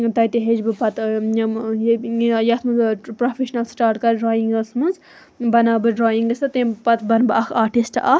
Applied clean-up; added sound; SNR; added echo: none; none; none; none.